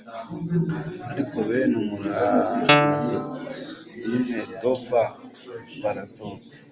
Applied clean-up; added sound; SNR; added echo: none; Guitar; -5 dB; none.